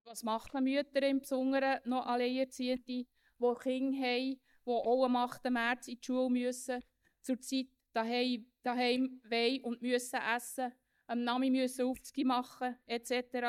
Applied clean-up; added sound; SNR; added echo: neural mask model DeepFilterNet 3.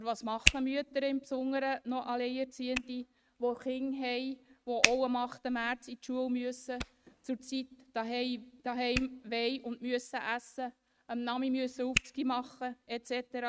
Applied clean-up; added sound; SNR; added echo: neural mask model RNNoise.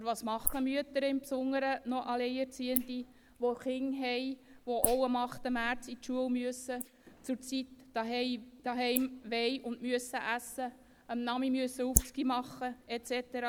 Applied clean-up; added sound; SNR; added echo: neural mask model Resemble Enhance denoiser.